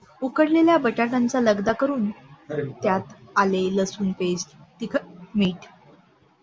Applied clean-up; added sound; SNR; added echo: none; none; none; none.